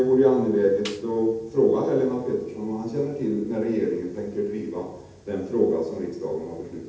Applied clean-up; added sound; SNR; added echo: none; Snare drum; 19 dB; reverberation time 0.8 s.